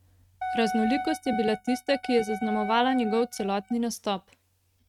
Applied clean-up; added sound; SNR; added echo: neural mask model RNNoise.